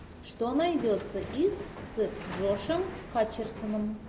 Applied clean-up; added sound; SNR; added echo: none; Hammer; 12 dB; none.